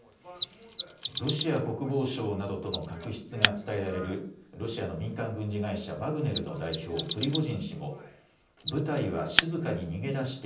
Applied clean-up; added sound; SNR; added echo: none; Mechanisms; 5 dB; reverberation time 0.6 s.